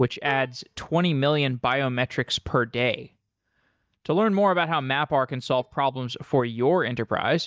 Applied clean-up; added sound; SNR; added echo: neural mask model DeepFilterNet 3.